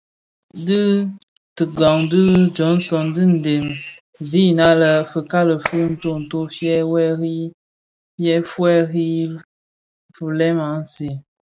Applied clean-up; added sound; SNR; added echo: neural mask model RNNoise.